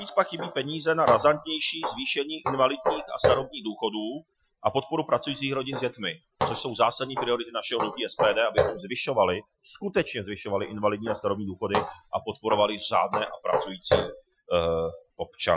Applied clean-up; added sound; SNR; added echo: classical method Wiener filter.